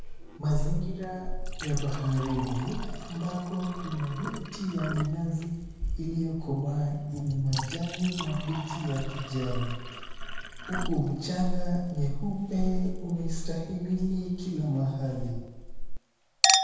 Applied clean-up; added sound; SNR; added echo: none; Chink, clink; 1 dB; reverberation time 1.2 s.